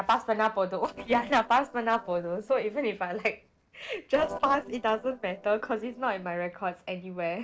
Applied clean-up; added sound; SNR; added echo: neural separator model SepFormer DNS4.